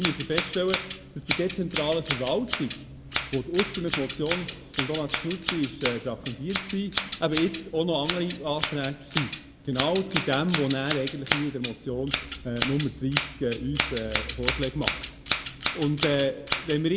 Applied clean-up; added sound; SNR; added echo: none; Scissors; 4 dB; reverberation time 0.7 s.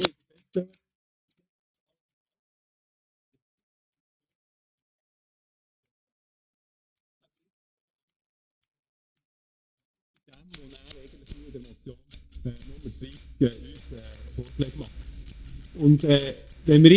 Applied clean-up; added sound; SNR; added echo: neural mask model DeepFilterNet 3.